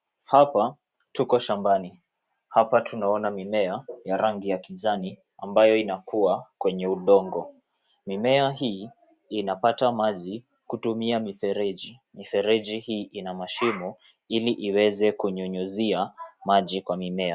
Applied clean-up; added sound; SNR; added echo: none; none; none; none.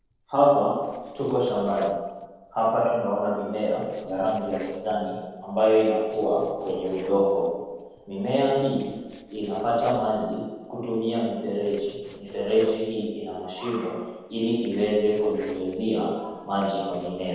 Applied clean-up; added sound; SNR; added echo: neural separator model SepFormer DNS4.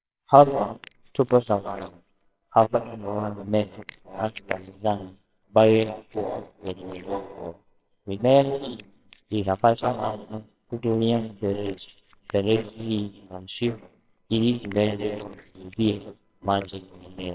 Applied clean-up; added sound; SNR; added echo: neural separator model SepFormer WHAMR!.